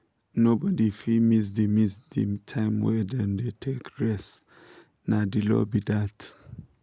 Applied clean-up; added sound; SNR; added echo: none; none; none; none.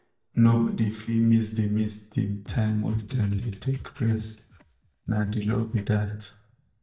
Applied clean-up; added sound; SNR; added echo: neural mask model DeepFilterNet 3.